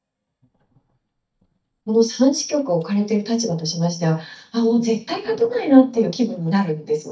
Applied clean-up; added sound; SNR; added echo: neural mask model DeepFilterNet 3.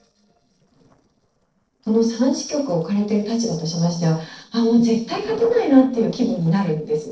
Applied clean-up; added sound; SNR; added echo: neural separator model SepFormer DNS4.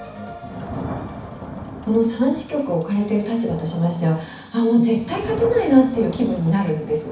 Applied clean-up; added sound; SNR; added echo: none; Thunder / Rain; 13 dB; reverberation time 0.6 s.